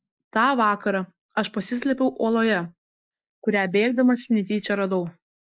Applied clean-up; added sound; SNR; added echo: neural mask model Resemble Enhance denoiser.